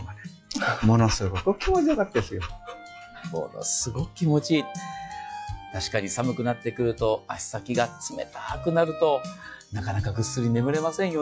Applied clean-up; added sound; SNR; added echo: classical method log-MMSE.